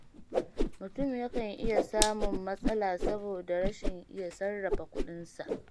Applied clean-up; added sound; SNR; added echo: none; Whoosh, swoosh, swish; -1 dB; none.